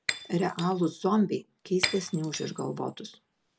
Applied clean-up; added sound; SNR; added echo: none; Shatter; 8 dB; none.